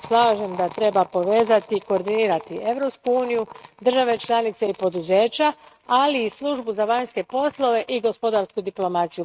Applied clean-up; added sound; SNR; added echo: neural mask model RNNoise.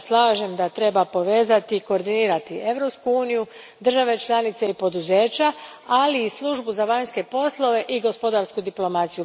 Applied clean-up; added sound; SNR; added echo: none; none; none; none.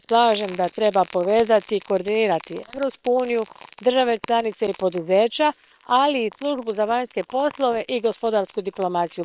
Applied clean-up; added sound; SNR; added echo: neural separator model SepFormer WHAM!.